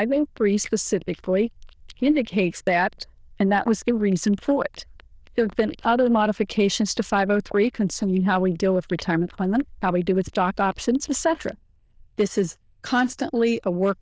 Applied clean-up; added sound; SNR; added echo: neural diffusion model UNIVERSE++.